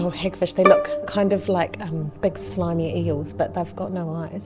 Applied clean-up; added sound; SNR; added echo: none; Bowed string instrument; 4 dB; none.